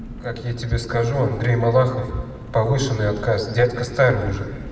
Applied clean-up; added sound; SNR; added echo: none; Engine; 14 dB; reverberation time 2.0 s.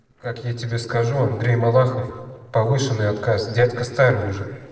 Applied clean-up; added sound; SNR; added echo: neural separator model SepFormer DNS4.